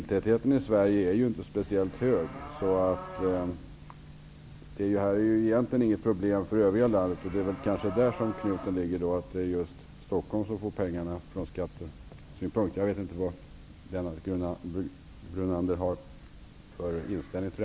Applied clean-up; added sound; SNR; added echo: none; Livestock, farm animals, working animals; 13 dB; none.